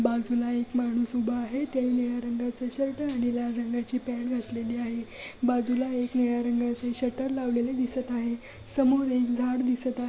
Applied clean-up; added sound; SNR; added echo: none; none; none; none.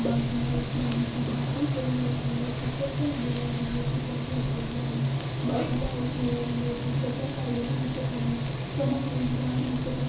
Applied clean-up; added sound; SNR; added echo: none; Frying (food); -3 dB; reverberation time 0.6 s.